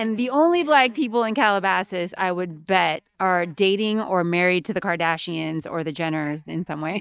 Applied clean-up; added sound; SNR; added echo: neural mask model DeepFilterNet 3.